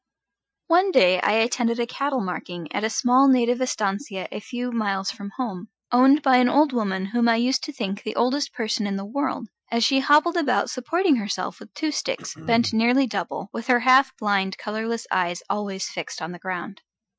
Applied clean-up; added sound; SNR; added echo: classical method Wiener filter.